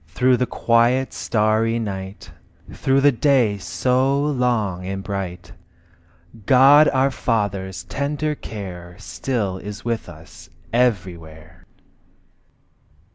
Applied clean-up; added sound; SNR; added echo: none; none; none; none.